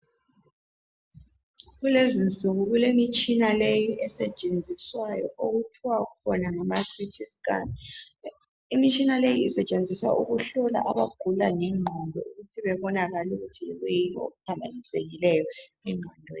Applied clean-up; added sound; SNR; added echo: none; none; none; none.